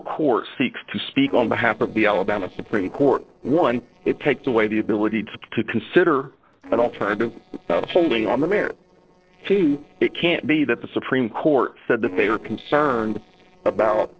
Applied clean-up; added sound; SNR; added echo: neural separator model SepFormer DNS4.